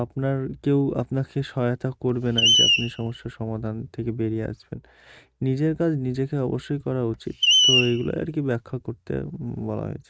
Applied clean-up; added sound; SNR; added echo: neural mask model RNNoise.